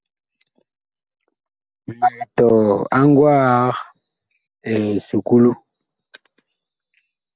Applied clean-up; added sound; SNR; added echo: none; none; none; none.